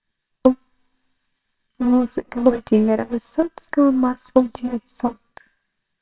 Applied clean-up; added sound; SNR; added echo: neural separator model SepFormer WHAMR!.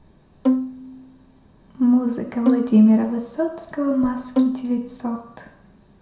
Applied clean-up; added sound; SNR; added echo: none; Bowed string instrument; 4 dB; reverberation time 0.7 s.